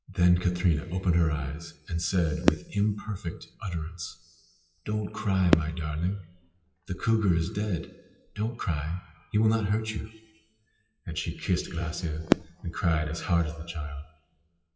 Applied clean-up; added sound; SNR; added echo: classical method WPE with log-MMSE.